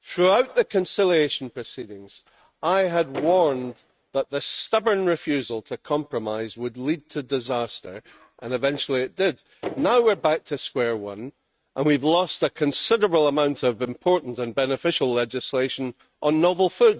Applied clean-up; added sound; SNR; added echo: neural mask model RNNoise.